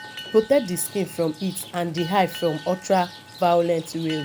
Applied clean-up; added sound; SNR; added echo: none; Rain + Boat, Water vehicle; 16 dB; none.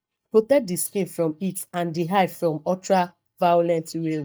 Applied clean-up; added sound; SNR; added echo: neural mask model DeepFilterNet 3.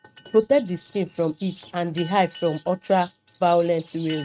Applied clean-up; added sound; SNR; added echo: neural mask model RNNoise.